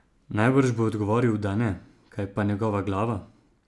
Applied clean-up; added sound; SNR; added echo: none; none; none; none.